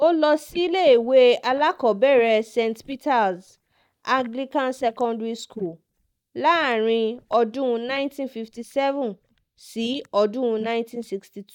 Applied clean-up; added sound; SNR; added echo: neural mask model DeepFilterNet 3.